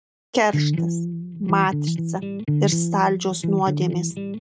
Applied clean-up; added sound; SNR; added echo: none; Electric guitar; -1 dB; none.